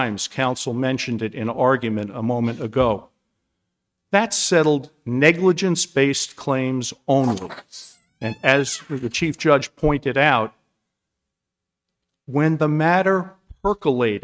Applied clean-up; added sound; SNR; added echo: neural mask model RNNoise.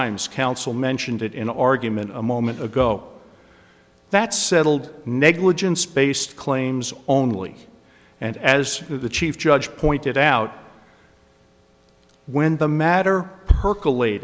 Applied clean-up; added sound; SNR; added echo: none; none; none; none.